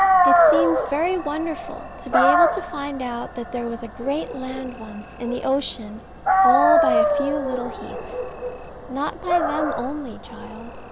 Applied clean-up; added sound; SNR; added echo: none; Dog; -4 dB; none.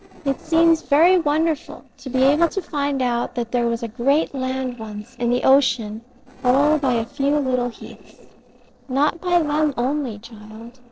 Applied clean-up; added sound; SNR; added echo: neural separator model SepFormer DNS4.